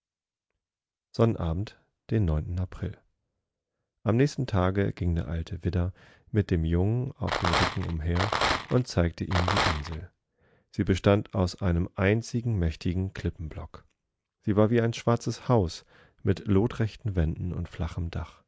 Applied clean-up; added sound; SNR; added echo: none; Rattle; 1 dB; none.